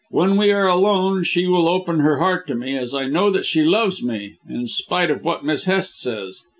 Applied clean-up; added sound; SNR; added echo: none; none; none; none.